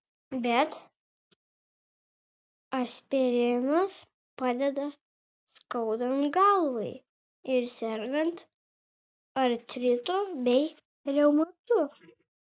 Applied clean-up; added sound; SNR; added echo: none; none; none; none.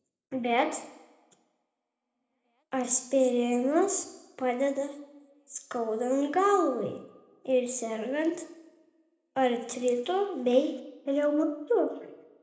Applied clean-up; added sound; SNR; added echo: none; none; none; reverberation time 0.7 s.